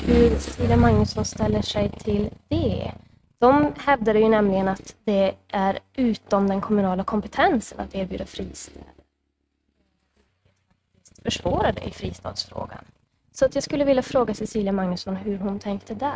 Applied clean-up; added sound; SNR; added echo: neural mask model RNNoise.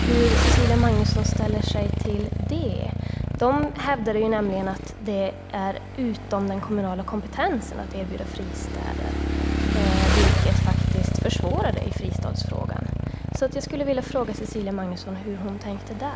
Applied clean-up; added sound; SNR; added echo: none; Motorcycle / Engine; -3 dB; none.